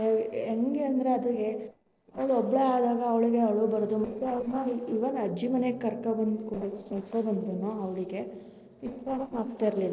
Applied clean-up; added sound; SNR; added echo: neural separator model SepFormer DNS4.